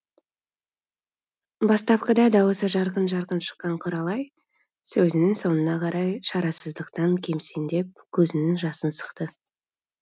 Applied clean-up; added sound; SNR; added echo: none; none; none; none.